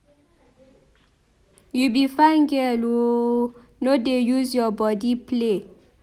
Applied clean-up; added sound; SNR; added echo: none; none; none; none.